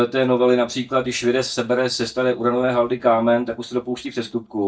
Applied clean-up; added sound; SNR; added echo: neural mask model DeepFilterNet 3.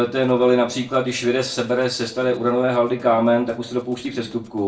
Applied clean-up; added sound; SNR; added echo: neural separator model SepFormer DNS4.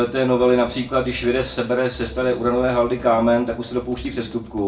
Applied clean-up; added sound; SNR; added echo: none; Drum kit; 19 dB; reverberation time 0.3 s.